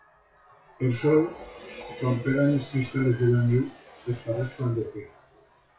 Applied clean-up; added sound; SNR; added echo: classical method WPE with log-MMSE.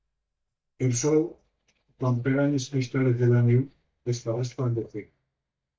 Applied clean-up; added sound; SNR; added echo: neural mask model DeepFilterNet 3.